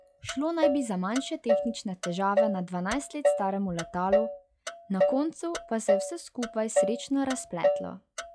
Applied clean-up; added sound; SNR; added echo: classical method log-MMSE.